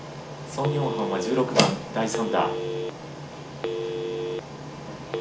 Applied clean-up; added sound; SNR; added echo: none; Telephone; 5 dB; reverberation time 0.4 s.